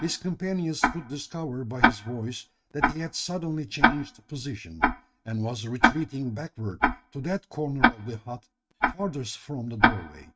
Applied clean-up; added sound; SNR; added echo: neural mask model RNNoise.